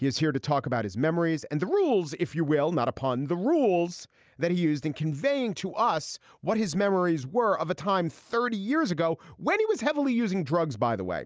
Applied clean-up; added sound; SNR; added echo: none; none; none; none.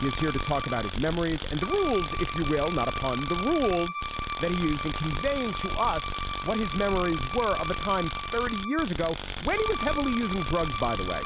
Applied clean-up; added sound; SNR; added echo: none; Bowed string instrument + Tools; 2 dB; none.